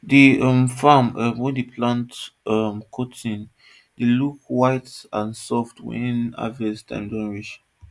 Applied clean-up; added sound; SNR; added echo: none; none; none; none.